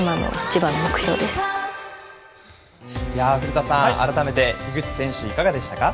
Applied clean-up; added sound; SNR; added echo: none; Bowed string instrument; 13 dB; none.